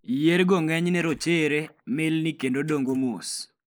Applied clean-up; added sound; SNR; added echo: neural mask model Resemble Enhance denoiser.